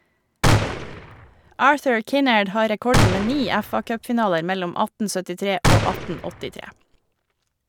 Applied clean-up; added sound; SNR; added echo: none; Gunshot, gunfire; -1 dB; none.